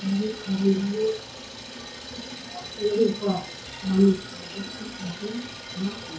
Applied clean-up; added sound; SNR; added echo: classical method WPE with log-MMSE.